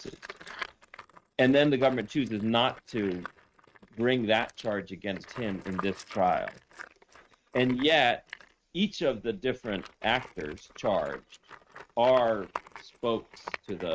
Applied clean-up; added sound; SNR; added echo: neural mask model RNNoise.